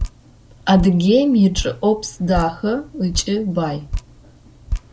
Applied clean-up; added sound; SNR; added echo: none; Drip; 10 dB; none.